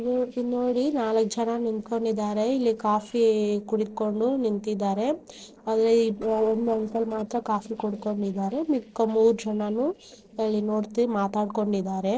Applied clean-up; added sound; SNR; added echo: neural separator model SepFormer DNS4.